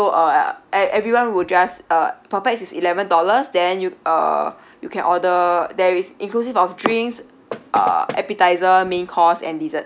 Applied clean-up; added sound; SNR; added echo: none; Knock; 13 dB; none.